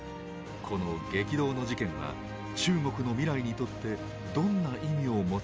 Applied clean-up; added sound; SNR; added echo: none; Piano; 19 dB; none.